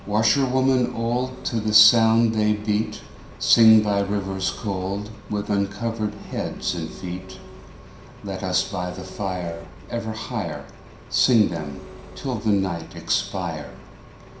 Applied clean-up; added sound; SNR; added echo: none; Engine; 16 dB; reverberation time 0.5 s.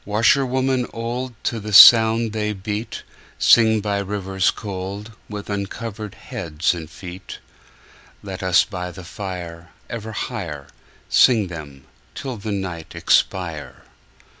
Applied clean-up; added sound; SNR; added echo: none; none; none; none.